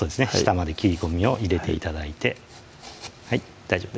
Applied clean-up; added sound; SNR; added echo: none; none; none; none.